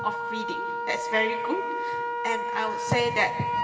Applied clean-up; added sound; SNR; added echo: none; Wind instrument, woodwind instrument; 0 dB; reverberation time 2.4 s.